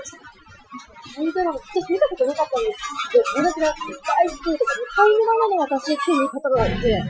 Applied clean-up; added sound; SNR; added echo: classical method Wiener filter.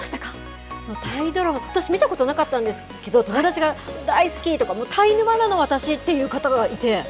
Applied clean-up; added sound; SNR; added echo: none; none; none; none.